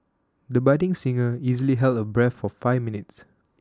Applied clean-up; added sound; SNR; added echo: none; none; none; none.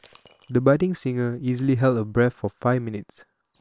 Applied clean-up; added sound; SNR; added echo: neural separator model SepFormer WHAM!.